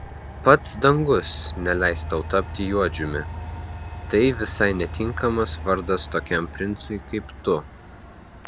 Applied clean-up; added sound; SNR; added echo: none; Train; 11 dB; none.